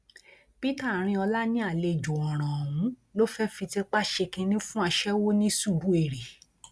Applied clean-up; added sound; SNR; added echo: none; none; none; none.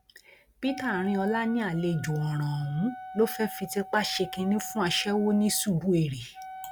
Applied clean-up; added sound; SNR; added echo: none; Wind instrument, woodwind instrument; 15 dB; none.